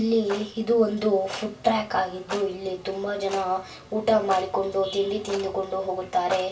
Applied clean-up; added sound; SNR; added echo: none; Clock; 16 dB; reverberation time 0.2 s.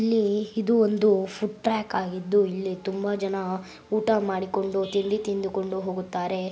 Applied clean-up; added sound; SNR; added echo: none; none; none; none.